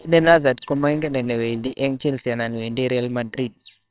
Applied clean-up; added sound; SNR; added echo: neural separator model SepFormer WHAMR!.